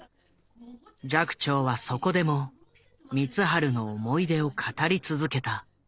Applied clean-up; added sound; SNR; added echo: neural separator model SepFormer DNS4.